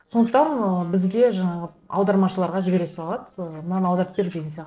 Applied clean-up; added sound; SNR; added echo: neural separator model SepFormer DNS4.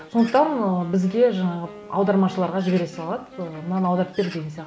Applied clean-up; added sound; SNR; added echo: none; Bird + Wind instrument, woodwind instrument; 19 dB; none.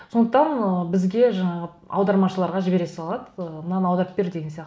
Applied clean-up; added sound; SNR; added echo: none; none; none; none.